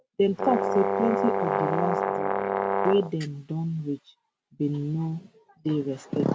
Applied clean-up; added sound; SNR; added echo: none; Brass instrument; -2 dB; none.